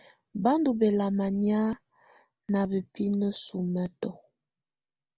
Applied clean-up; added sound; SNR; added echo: none; none; none; none.